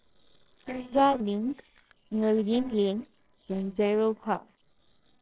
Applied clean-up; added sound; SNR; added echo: neural separator model SepFormer WHAMR!.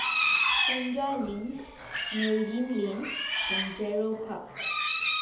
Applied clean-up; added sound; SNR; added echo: none; Livestock, farm animals, working animals; -2 dB; reverberation time 1.2 s.